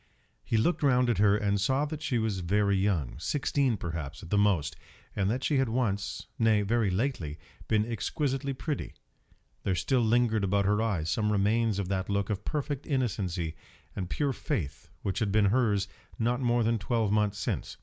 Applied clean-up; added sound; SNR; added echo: none; none; none; none.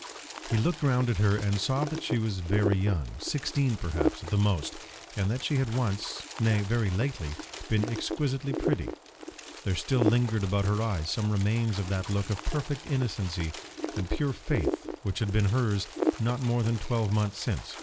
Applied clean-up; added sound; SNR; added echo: none; Wind; 8 dB; none.